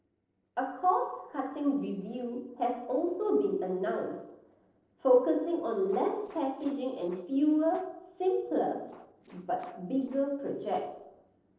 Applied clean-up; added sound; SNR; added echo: neural separator model SepFormer DNS4.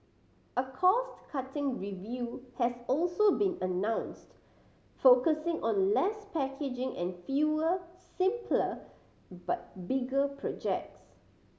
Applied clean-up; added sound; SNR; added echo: none; none; none; none.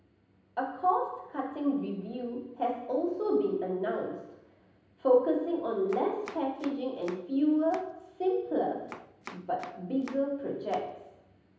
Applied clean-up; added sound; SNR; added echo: none; Domestic sounds, home sounds; 18 dB; reverberation time 0.9 s.